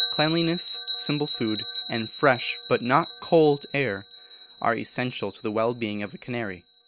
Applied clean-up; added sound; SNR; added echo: none; Bell; 8 dB; none.